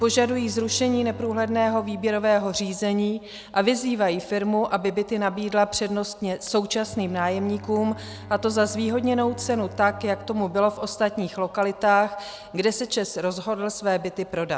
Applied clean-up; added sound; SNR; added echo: none; Bowed string instrument; 19 dB; none.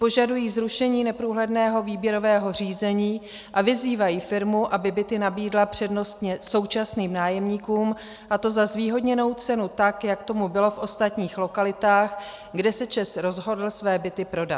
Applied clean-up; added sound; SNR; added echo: none; none; none; none.